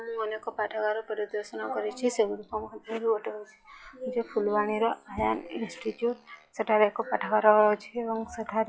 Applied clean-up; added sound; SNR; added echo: classical method log-MMSE.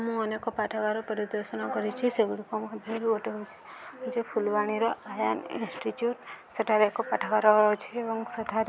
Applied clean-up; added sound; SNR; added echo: none; none; none; none.